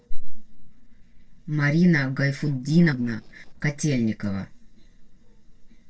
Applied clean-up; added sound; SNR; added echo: neural separator model SepFormer DNS4.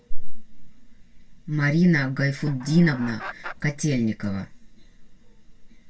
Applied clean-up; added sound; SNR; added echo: none; Chicken, rooster; 18 dB; reverberation time 0.1 s.